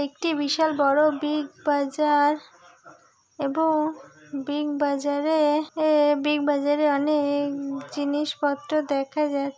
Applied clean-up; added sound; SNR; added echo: none; none; none; none.